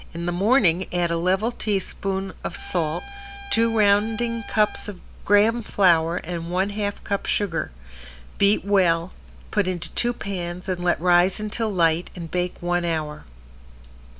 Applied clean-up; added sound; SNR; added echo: none; Trumpet; 16 dB; none.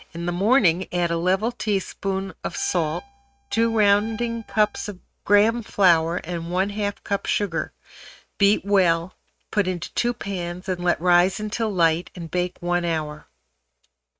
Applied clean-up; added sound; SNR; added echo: neural mask model RNNoise.